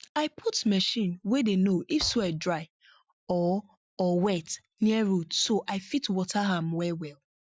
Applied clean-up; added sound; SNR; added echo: classical method Wiener filter.